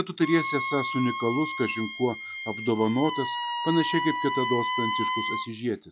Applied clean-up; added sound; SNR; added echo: classical method log-MMSE.